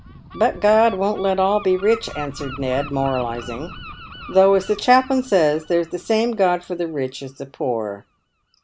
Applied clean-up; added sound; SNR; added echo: none; Gull, seagull; 18 dB; none.